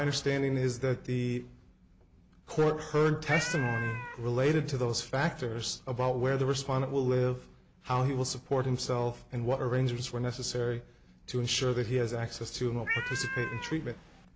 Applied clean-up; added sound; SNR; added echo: none; Cat; 6 dB; none.